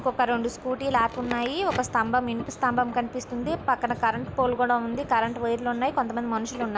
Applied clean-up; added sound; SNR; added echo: none; Engine + Crackle; 15 dB; none.